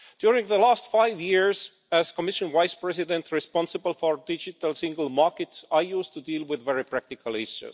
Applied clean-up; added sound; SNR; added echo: none; none; none; none.